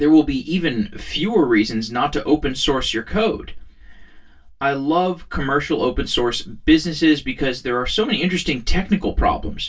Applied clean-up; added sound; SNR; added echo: none; none; none; reverberation time 0.1 s.